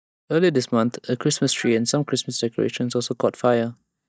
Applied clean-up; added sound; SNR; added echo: neural mask model DeepFilterNet 3.